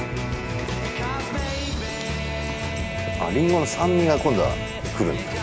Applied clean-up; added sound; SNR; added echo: none; Explosion + Walk, footsteps; 16 dB; none.